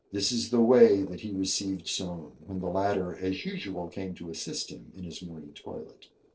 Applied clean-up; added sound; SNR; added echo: neural separator model SepFormer DNS4.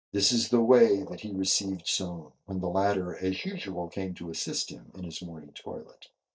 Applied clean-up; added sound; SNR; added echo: neural mask model DeepFilterNet 3.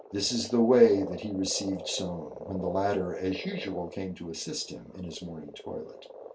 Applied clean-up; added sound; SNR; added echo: none; Frog; 13 dB; reverberation time 0.1 s.